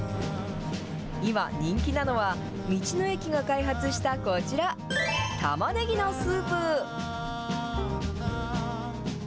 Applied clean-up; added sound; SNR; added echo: none; none; none; none.